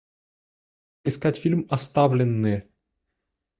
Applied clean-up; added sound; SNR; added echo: neural mask model DeepFilterNet 3.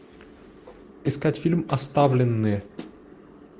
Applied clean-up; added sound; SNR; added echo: none; Snare drum; 18 dB; none.